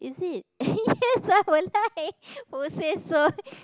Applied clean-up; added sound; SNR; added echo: none; none; none; none.